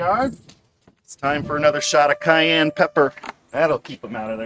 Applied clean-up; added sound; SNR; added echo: neural mask model RNNoise.